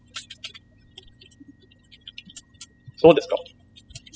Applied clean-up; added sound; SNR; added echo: classical method spectral subtraction.